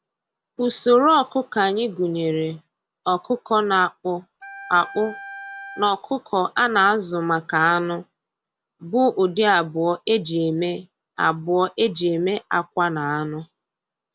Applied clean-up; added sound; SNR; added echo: none; Wind instrument, woodwind instrument; 16 dB; none.